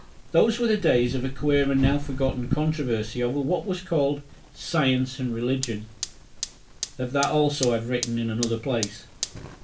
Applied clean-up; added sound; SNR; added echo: none; Fire; 9 dB; reverberation time 0.3 s.